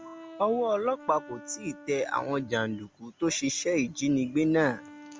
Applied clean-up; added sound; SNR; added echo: none; Brass instrument; 20 dB; none.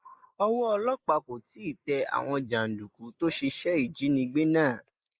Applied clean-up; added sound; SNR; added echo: neural mask model Resemble Enhance denoiser.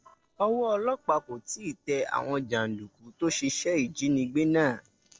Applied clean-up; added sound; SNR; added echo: neural separator model SepFormer DNS4.